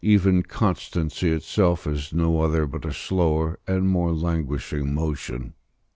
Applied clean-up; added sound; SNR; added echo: none; none; none; none.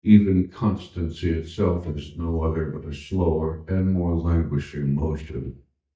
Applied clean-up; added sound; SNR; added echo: neural mask model DeepFilterNet 3.